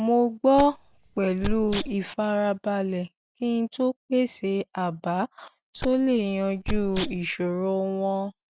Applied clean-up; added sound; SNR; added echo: none; Wild animals; 7 dB; none.